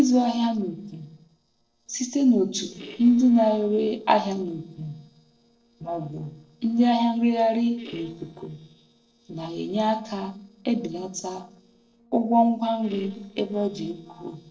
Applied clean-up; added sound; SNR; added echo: neural separator model SepFormer DNS4.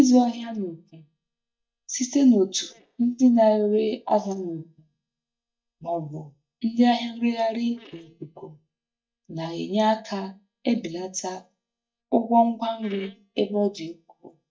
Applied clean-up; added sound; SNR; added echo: neural mask model DeepFilterNet 3.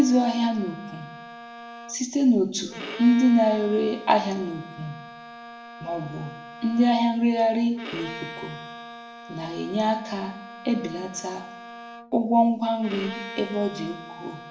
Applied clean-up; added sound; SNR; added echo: none; Bowed string instrument; 15 dB; reverberation time 0.6 s.